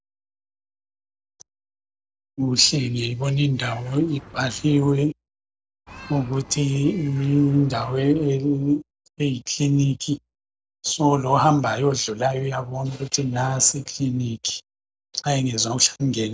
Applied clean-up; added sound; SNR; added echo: neural separator model SepFormer DNS4.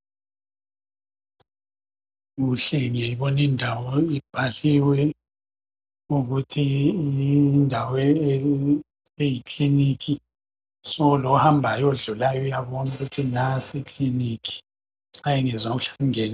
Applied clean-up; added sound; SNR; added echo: none; none; none; none.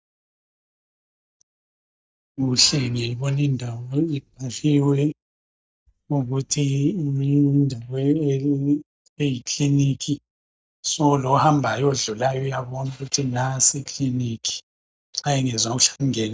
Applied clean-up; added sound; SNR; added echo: neural mask model DeepFilterNet 3.